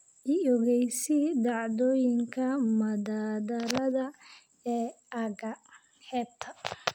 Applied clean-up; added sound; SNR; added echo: none; none; none; none.